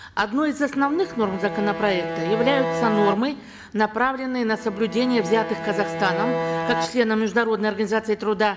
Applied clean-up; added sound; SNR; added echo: none; Bowed string instrument; 5 dB; none.